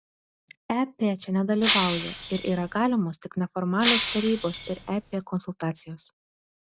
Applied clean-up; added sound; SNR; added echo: none; Shatter; 2 dB; none.